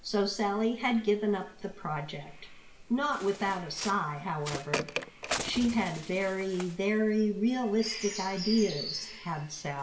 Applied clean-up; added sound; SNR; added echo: none; Bird; 11 dB; reverberation time 1.5 s.